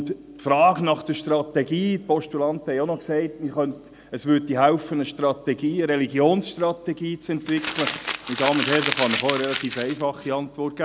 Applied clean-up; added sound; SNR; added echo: none; Crumpling, crinkling; 6 dB; none.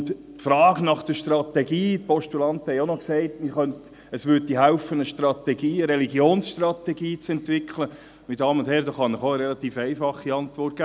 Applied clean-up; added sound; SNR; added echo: none; none; none; none.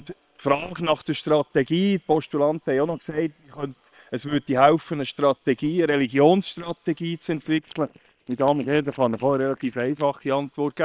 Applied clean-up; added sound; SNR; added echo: neural separator model SepFormer WHAM!.